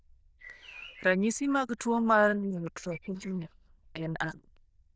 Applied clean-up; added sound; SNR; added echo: neural diffusion model UNIVERSE++.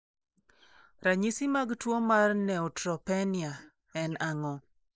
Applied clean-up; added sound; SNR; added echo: neural mask model Resemble Enhance denoiser.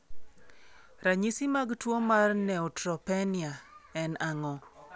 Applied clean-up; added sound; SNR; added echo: none; none; none; none.